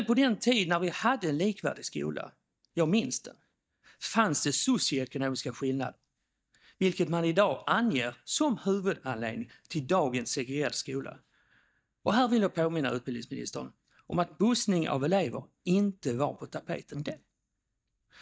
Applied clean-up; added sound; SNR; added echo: neural mask model DeepFilterNet 3.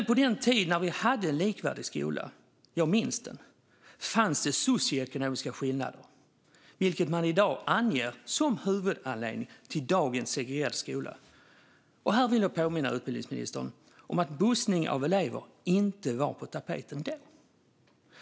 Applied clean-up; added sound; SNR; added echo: none; none; none; none.